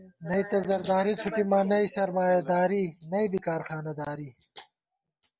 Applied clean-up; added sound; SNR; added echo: none; none; none; none.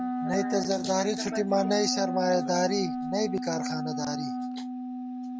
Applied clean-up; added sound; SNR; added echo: none; Wind instrument, woodwind instrument; 3 dB; none.